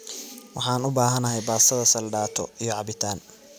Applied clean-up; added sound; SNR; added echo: none; none; none; none.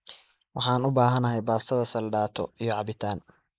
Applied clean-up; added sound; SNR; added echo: neural mask model Resemble Enhance denoiser.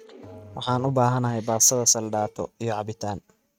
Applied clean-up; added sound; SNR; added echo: neural mask model RNNoise.